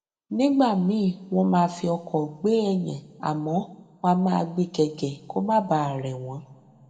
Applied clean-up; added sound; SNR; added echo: none; none; none; reverberation time 1.6 s.